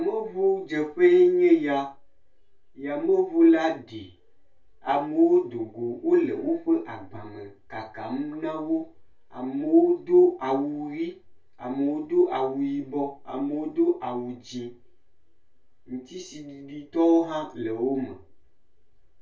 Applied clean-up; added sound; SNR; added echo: none; none; none; reverberation time 0.2 s.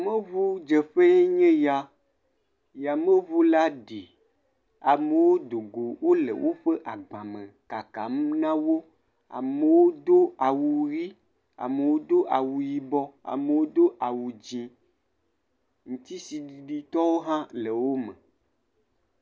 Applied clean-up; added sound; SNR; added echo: none; none; none; none.